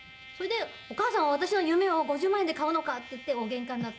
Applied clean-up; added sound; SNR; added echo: none; Trumpet; 19 dB; none.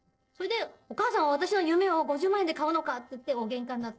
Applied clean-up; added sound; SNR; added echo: neural separator model SepFormer DNS4.